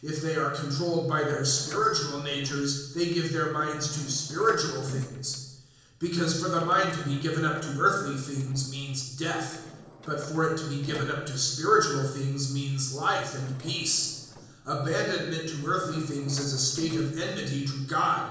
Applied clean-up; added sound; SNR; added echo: neural separator model SepFormer DNS4.